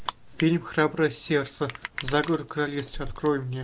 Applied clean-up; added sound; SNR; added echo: none; Crushing; 13 dB; none.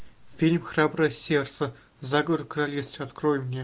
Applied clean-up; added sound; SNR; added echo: none; none; none; none.